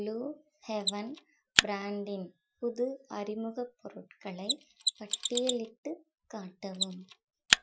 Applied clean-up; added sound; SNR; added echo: classical method Wiener filter.